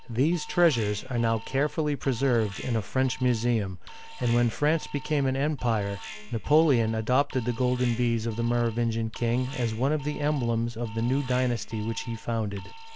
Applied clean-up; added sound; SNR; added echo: none; Alarm; 13 dB; none.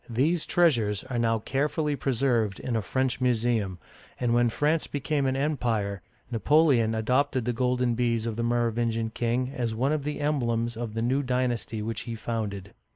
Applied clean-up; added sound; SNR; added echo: none; none; none; none.